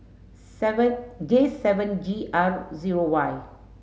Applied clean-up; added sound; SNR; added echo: none; none; none; none.